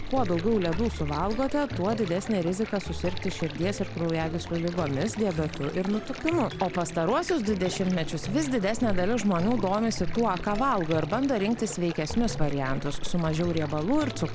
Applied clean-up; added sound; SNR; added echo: none; Stream; 7 dB; none.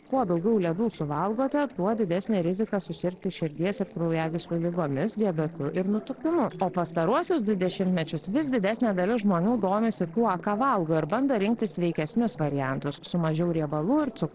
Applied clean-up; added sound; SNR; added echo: neural separator model SepFormer DNS4.